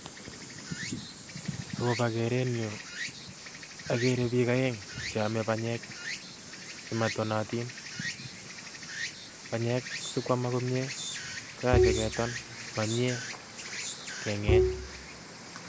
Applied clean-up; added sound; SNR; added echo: none; Insect + Bowed string instrument; -5 dB; none.